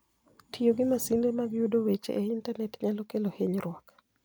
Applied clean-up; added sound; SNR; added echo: none; none; none; none.